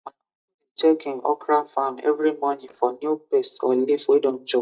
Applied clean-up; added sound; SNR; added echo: neural mask model DeepFilterNet 3.